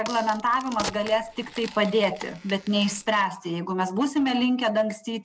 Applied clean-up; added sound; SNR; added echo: none; Crack; 14 dB; none.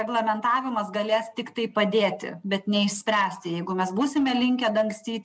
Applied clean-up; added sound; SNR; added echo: none; none; none; none.